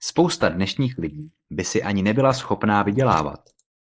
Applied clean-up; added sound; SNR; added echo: neural mask model Resemble Enhance denoiser.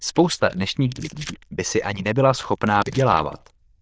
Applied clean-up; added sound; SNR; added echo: neural diffusion model UNIVERSE++.